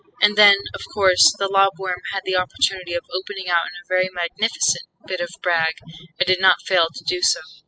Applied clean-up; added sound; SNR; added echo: classical method spectral subtraction.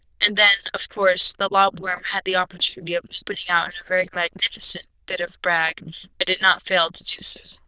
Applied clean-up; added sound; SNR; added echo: neural diffusion model UNIVERSE++.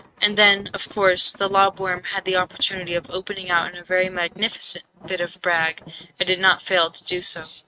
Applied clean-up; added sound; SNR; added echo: neural mask model RNNoise.